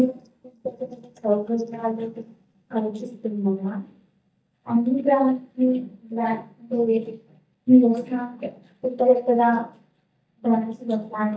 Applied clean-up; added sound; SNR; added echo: neural mask model DeepFilterNet 3.